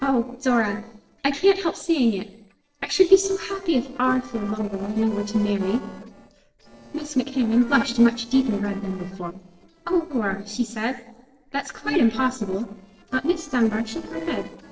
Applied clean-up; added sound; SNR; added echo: neural separator model SepFormer DNS4.